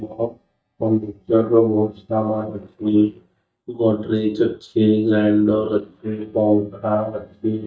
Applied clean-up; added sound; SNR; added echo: neural mask model DeepFilterNet 3.